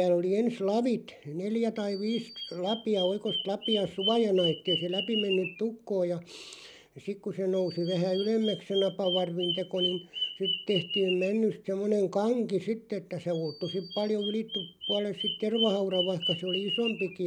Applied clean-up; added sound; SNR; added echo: none; Bird vocalization, bird call, bird song; 8 dB; none.